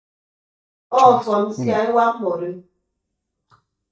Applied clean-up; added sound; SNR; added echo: neural mask model DeepFilterNet 3.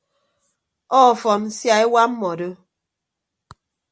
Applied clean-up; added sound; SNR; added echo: none; none; none; none.